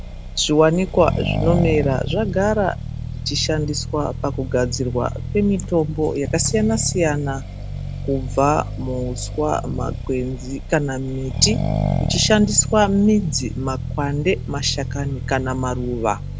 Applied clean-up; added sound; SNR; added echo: none; Accelerating, revving, vroom; 5 dB; none.